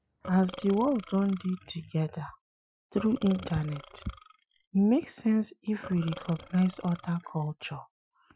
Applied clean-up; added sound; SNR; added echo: classical method Wiener filter.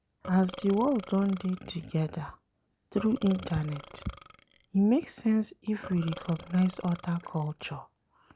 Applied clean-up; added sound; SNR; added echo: none; Burping, eructation; 18 dB; none.